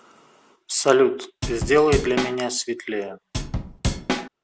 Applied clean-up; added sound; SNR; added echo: none; Drum / Drum kit; 3 dB; none.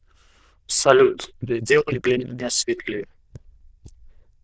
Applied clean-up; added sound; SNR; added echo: neural diffusion model UNIVERSE++.